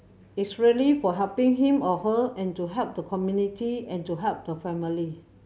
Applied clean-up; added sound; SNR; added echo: none; none; none; none.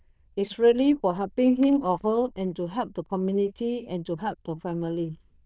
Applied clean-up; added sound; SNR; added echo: neural diffusion model UNIVERSE++.